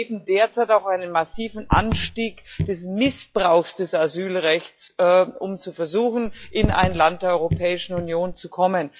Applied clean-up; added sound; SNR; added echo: classical method log-MMSE.